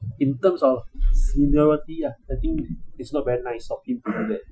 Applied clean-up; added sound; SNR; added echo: classical method Wiener filter.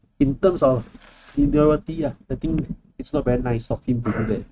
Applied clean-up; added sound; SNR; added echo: neural mask model RNNoise.